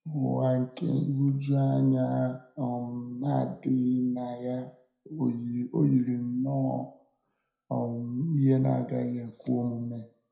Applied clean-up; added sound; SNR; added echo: none; none; none; reverberation time 0.4 s.